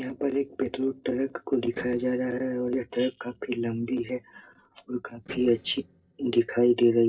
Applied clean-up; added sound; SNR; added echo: neural separator model SepFormer DNS4.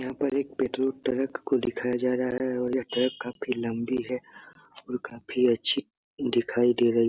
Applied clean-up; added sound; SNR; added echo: none; none; none; none.